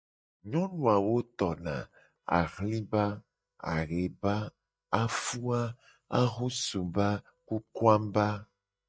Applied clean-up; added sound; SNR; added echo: neural mask model DeepFilterNet 3.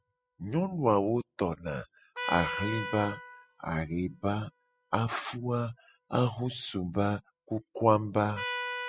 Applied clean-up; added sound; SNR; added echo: classical method spectral subtraction.